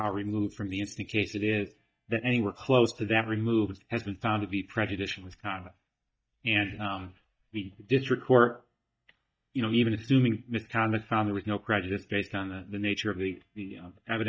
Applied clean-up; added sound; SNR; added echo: neural mask model DeepFilterNet 3.